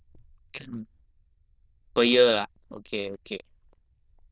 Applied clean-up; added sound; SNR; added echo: neural diffusion model UNIVERSE++.